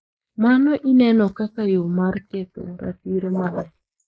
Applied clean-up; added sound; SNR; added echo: neural mask model Resemble Enhance denoiser.